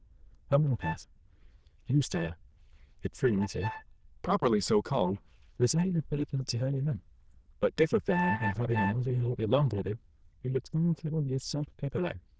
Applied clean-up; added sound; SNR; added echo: neural diffusion model UNIVERSE++.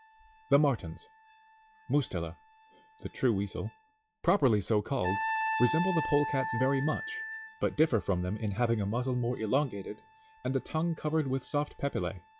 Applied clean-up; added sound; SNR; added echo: classical method log-MMSE.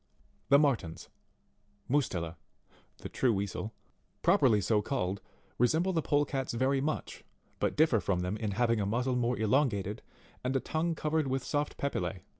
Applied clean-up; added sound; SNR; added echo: none; none; none; none.